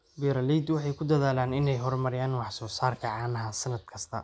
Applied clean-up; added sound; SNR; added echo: none; none; none; none.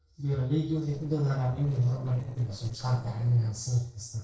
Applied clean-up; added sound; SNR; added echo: neural separator model SepFormer DNS4.